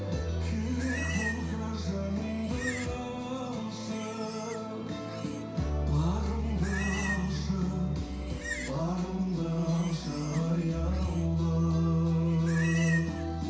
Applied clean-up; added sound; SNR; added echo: none; Livestock, farm animals, working animals; 13 dB; reverberation time 0.6 s.